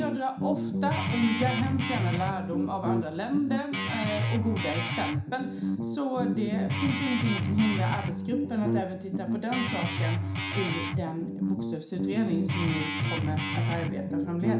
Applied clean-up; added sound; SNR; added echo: none; Guitar; -1 dB; reverberation time 0.5 s.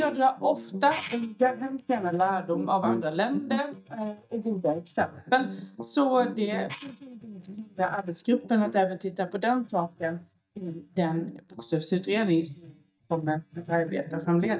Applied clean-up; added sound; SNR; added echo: neural mask model DeepFilterNet 3.